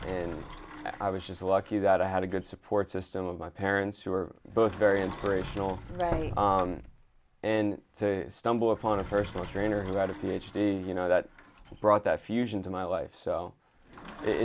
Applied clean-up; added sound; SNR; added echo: none; Sliding door; 14 dB; none.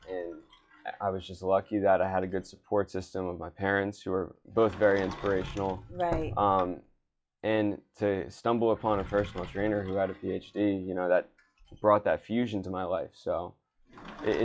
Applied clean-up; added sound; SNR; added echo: classical method log-MMSE.